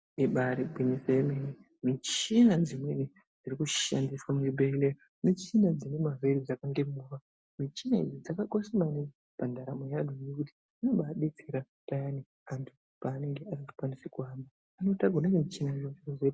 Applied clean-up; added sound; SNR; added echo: none; none; none; none.